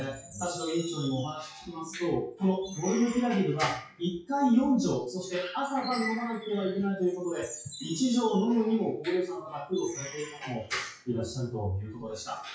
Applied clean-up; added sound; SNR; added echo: classical method WPE with log-MMSE.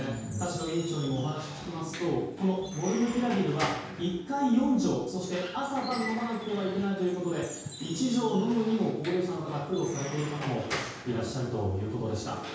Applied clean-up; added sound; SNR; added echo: none; Squeak / Wood; 12 dB; reverberation time 0.6 s.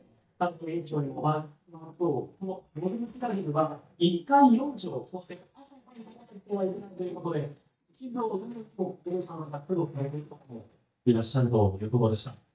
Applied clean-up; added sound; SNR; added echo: neural mask model DeepFilterNet 3.